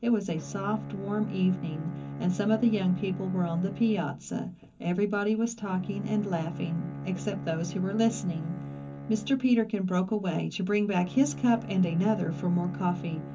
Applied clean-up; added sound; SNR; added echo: none; Bowed string instrument; 11 dB; reverberation time 0.3 s.